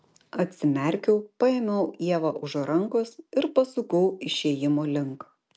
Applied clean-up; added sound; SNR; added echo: none; none; none; none.